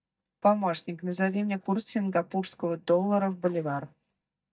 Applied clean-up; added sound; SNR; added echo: neural mask model DeepFilterNet 3.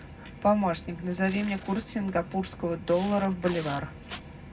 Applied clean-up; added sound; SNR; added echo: none; Packing tape, duct tape; 18 dB; reverberation time 0.3 s.